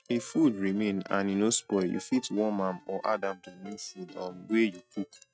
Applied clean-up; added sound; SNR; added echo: neural mask model RNNoise.